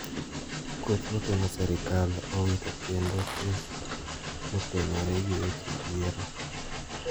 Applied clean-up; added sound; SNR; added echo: none; Train + Rattle; 5 dB; none.